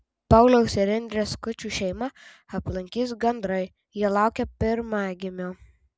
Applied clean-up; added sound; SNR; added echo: none; none; none; none.